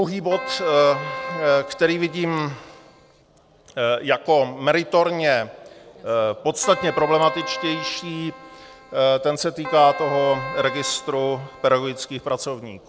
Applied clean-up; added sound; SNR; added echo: none; Keyboard (musical); 11 dB; none.